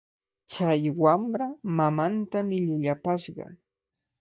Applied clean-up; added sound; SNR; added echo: neural mask model DeepFilterNet 3.